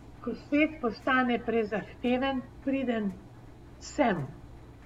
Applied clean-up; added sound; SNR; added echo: none; Engine; 18 dB; none.